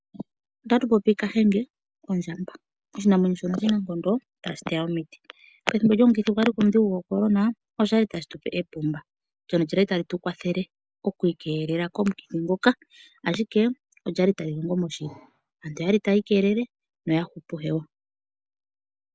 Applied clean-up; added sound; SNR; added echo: none; none; none; none.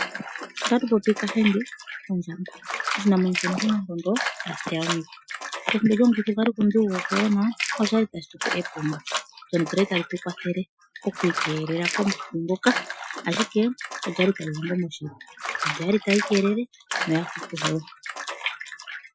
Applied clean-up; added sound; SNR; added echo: classical method Wiener filter.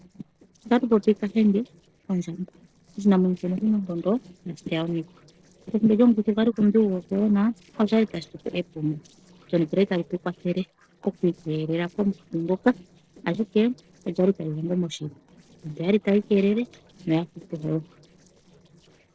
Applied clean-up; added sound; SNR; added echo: neural separator model SepFormer DNS4.